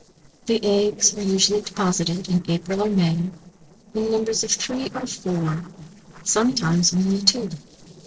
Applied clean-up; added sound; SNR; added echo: neural separator model SepFormer DNS4.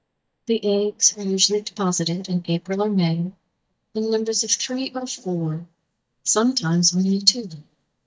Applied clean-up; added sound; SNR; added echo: neural mask model DeepFilterNet 3.